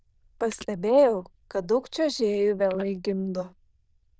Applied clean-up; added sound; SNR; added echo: neural diffusion model UNIVERSE++.